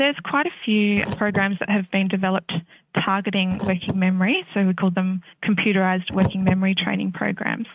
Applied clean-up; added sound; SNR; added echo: neural mask model RNNoise.